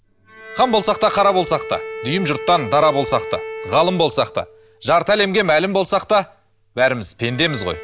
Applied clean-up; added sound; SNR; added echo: none; Bowed string instrument; 14 dB; none.